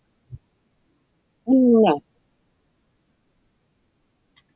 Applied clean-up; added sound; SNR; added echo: none; none; none; none.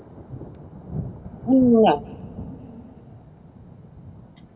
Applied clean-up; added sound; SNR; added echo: none; Thunder; 13 dB; reverberation time 1.3 s.